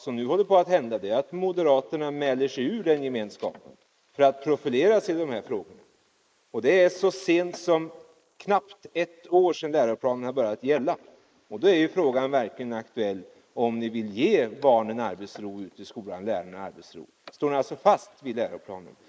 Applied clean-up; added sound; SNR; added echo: neural mask model Resemble Enhance denoiser.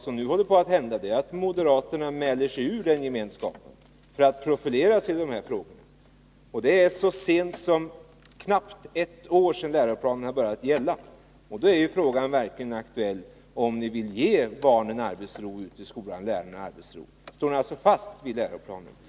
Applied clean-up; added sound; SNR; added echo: none; none; none; none.